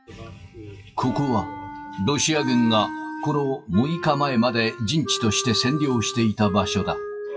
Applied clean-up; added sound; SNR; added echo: classical method WPE with log-MMSE.